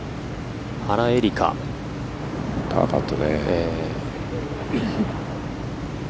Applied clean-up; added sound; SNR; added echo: none; Splash, splatter; 10 dB; none.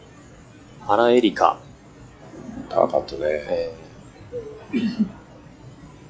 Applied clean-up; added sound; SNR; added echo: classical method log-MMSE.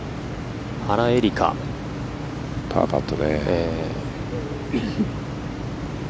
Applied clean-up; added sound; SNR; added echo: none; none; none; none.